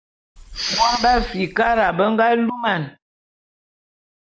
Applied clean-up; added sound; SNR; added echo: none; Respiratory sounds; 7 dB; none.